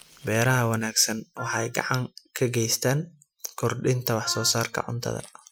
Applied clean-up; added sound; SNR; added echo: classical method Wiener filter.